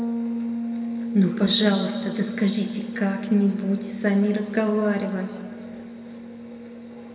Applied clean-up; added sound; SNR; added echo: none; Bass guitar; 7 dB; reverberation time 2.4 s.